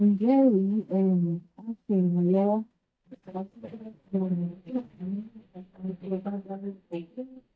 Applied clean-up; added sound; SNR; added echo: neural mask model DeepFilterNet 3.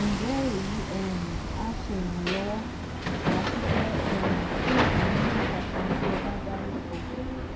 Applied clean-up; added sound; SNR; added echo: none; Hammer; -4 dB; reverberation time 0.2 s.